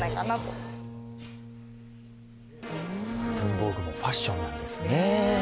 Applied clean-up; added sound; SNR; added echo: none; Bowed string instrument; 13 dB; none.